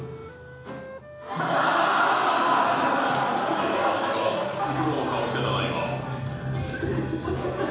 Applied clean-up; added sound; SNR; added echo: none; Wind instrument, woodwind instrument; 19 dB; reverberation time 1.0 s.